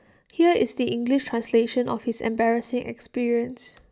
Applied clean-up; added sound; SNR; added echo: none; none; none; none.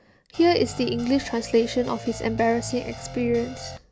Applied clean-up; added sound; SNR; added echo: none; Guitar; 13 dB; none.